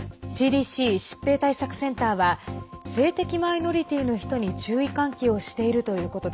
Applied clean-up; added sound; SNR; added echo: none; none; none; none.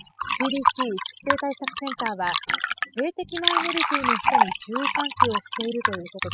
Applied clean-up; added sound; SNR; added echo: classical method spectral subtraction.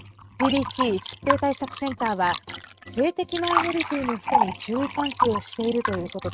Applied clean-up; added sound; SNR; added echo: neural mask model RNNoise.